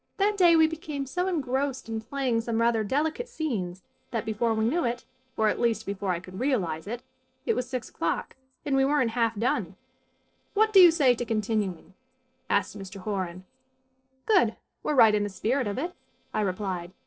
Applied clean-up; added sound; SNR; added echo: neural separator model SepFormer DNS4.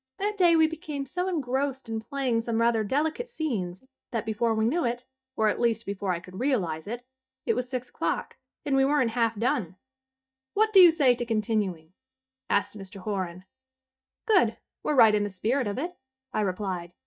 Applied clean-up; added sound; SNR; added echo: neural mask model DeepFilterNet 3.